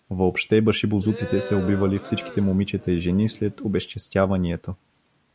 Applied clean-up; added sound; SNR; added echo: none; Crowd; 13 dB; none.